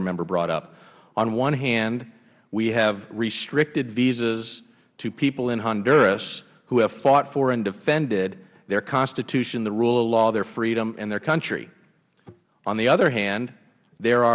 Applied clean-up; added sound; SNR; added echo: none; none; none; none.